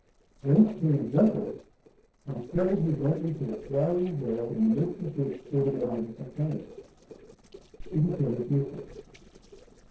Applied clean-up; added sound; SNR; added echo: neural separator model SepFormer DNS4.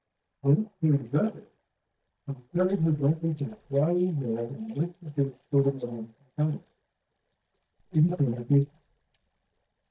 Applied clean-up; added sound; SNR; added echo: neural mask model DeepFilterNet 3.